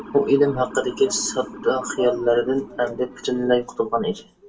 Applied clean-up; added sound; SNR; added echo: none; Motor vehicle (road) / Siren; 17 dB; reverberation time 0.2 s.